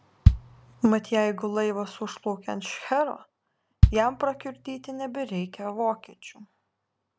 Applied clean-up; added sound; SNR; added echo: none; Bass drum; -2 dB; none.